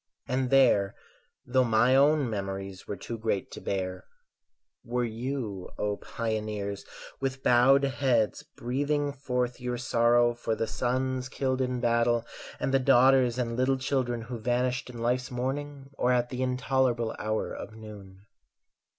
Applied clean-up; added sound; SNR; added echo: none; none; none; none.